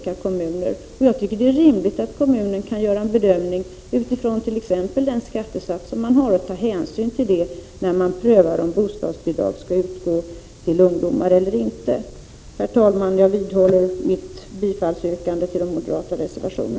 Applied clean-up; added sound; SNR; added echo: none; none; none; none.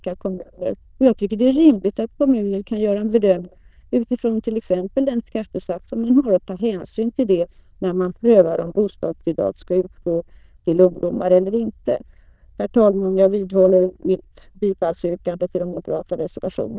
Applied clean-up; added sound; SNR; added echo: neural diffusion model UNIVERSE++.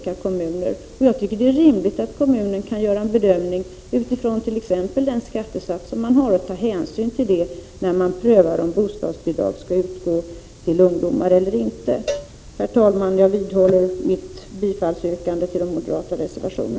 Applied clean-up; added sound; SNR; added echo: none; Cowbell; 14 dB; none.